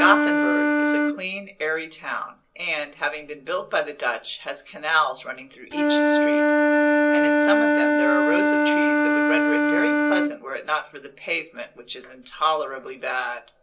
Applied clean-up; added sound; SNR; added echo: none; Wind instrument, woodwind instrument; -5 dB; reverberation time 0.2 s.